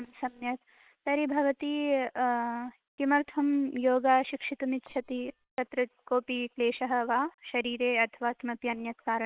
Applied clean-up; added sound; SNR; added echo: neural separator model SepFormer WHAM!.